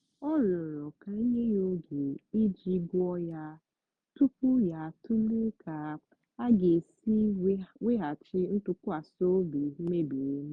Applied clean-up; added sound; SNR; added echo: none; none; none; none.